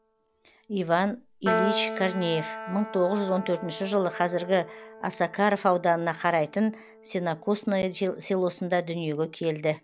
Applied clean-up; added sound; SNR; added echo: none; Piano; 10 dB; none.